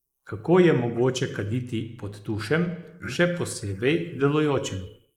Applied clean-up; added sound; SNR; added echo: neural mask model Resemble Enhance denoiser.